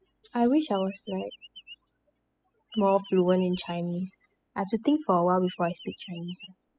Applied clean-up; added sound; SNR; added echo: classical method spectral subtraction.